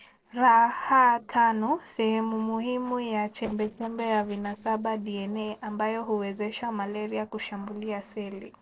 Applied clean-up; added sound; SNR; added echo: neural separator model SepFormer DNS4.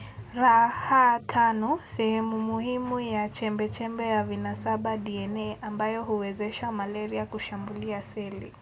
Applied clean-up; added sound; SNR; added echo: none; none; none; none.